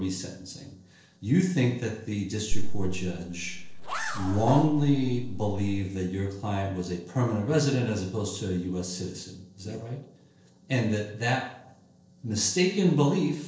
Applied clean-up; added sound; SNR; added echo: neural separator model SepFormer DNS4.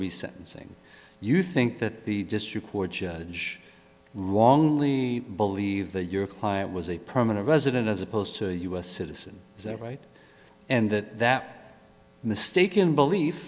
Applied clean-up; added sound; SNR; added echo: none; none; none; none.